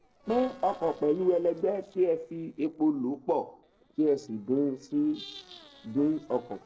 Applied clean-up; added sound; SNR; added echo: neural separator model SepFormer DNS4.